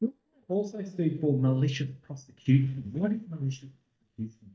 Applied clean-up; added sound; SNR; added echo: neural mask model DeepFilterNet 3.